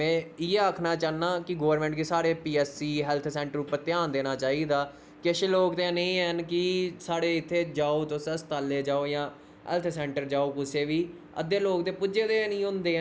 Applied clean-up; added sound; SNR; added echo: none; none; none; none.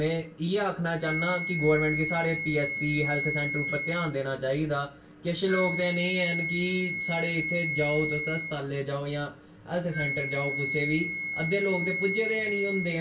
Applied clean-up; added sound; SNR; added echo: none; Wind instrument, woodwind instrument; 4 dB; reverberation time 0.1 s.